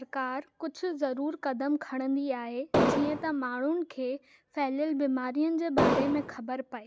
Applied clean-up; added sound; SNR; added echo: none; Explosion; -4 dB; none.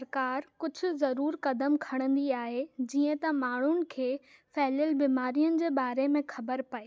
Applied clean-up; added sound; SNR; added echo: none; none; none; none.